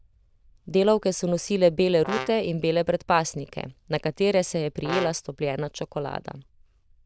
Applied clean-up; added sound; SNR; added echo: neural diffusion model UNIVERSE++.